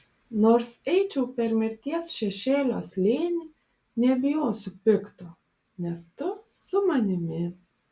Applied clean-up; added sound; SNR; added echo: none; none; none; none.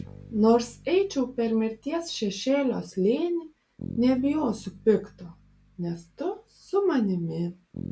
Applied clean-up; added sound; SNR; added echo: none; Bass guitar; 19 dB; none.